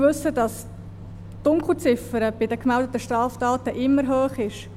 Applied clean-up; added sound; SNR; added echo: none; Microwave oven; 16 dB; none.